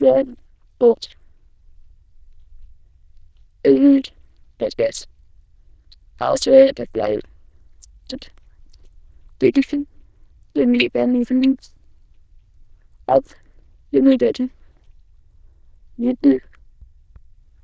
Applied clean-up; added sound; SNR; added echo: neural diffusion model UNIVERSE++.